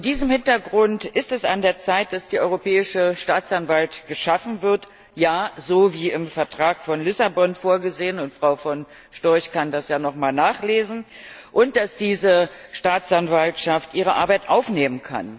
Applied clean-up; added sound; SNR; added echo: none; none; none; none.